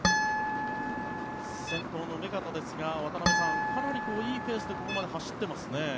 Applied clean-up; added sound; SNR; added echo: none; Harp; -3 dB; none.